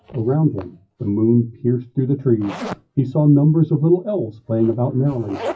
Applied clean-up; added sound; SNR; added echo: classical method WPE with log-MMSE.